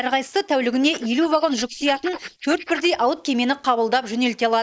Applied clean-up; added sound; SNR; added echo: neural mask model Resemble Enhance denoiser.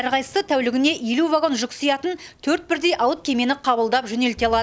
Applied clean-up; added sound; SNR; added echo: none; none; none; none.